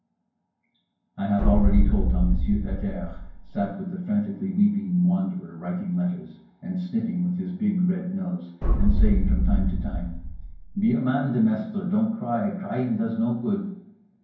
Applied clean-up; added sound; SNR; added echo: none; Boom; -4 dB; reverberation time 0.9 s.